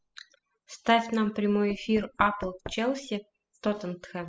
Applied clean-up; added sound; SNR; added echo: classical method spectral subtraction.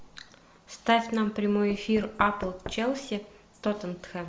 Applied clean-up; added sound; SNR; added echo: none; Knock / Wood; 15 dB; none.